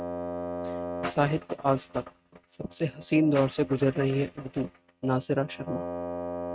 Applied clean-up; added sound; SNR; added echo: neural mask model RNNoise.